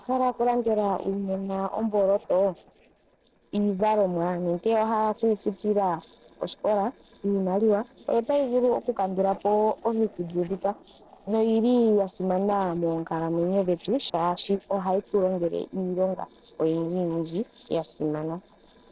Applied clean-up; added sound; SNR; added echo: neural separator model SepFormer DNS4.